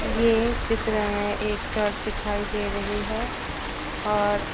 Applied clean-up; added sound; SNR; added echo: none; Rain; 4 dB; none.